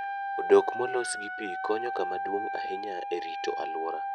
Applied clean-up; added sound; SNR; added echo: none; Wind instrument, woodwind instrument; 3 dB; none.